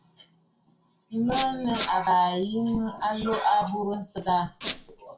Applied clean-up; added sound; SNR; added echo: none; Squeak; 2 dB; reverberation time 0.2 s.